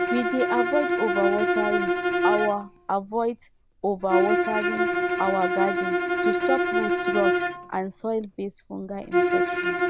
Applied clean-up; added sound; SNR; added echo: none; Bowed string instrument; -3 dB; none.